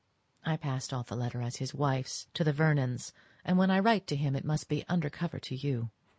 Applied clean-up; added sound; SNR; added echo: none; none; none; none.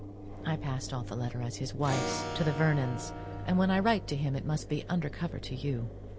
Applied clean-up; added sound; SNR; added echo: none; Engine + Acoustic guitar / Strum; 7 dB; none.